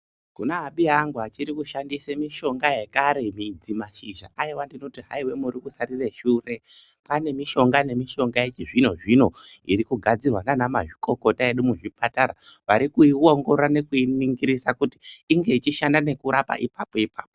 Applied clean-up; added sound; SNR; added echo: none; none; none; none.